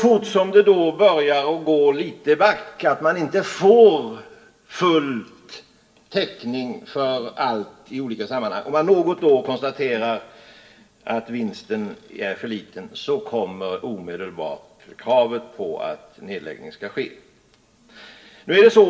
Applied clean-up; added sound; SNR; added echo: none; none; none; reverberation time 0.5 s.